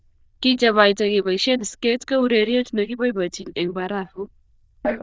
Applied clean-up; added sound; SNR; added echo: neural diffusion model UNIVERSE++.